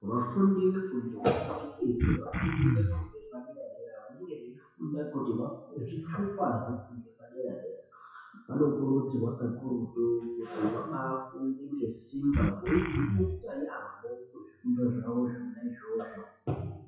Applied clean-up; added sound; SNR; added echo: classical method WPE with log-MMSE.